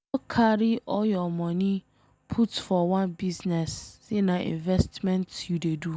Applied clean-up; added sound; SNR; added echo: none; none; none; none.